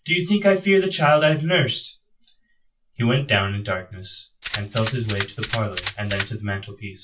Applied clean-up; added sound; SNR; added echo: none; Rattle (instrument); 9 dB; reverberation time 0.2 s.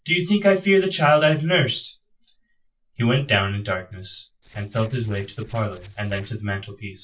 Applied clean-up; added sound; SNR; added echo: neural separator model SepFormer DNS4.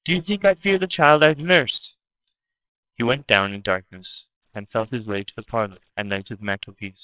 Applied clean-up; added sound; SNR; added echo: neural separator model SepFormer WHAMR!.